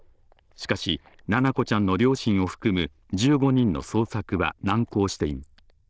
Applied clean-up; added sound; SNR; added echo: neural diffusion model UNIVERSE++.